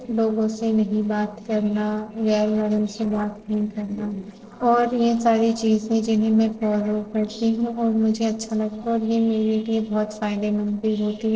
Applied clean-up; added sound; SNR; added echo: neural separator model SepFormer DNS4.